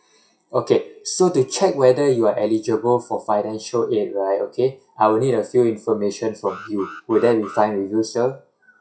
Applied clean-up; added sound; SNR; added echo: classical method WPE with log-MMSE.